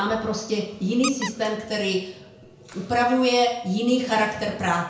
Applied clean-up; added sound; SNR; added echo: none; Squeak; 13 dB; reverberation time 0.5 s.